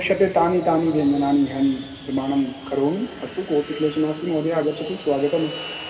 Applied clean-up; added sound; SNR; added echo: none; Fixed-wing aircraft, airplane; 17 dB; reverberation time 2.0 s.